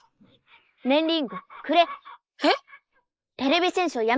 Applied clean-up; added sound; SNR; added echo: neural mask model Resemble Enhance denoiser.